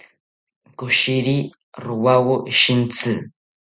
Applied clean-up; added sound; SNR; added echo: none; none; none; none.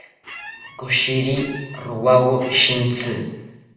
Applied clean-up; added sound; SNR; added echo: none; Squeak; 16 dB; reverberation time 1.0 s.